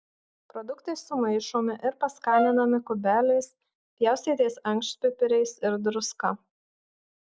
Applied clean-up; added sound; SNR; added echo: none; Brass instrument; 4 dB; none.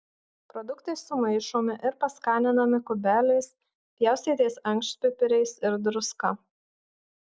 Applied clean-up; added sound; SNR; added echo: none; none; none; none.